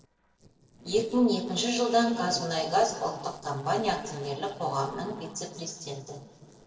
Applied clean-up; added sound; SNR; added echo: neural separator model SepFormer DNS4.